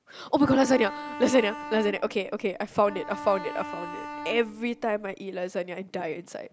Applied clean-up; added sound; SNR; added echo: none; Bowed string instrument; 12 dB; none.